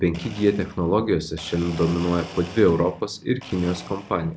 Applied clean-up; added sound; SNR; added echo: none; Domestic sounds, home sounds; 18 dB; none.